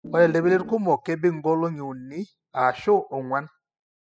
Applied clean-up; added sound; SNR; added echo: classical method spectral subtraction.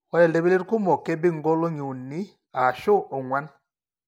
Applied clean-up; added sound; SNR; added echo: none; none; none; none.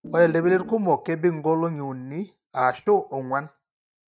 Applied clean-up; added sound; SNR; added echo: neural mask model RNNoise.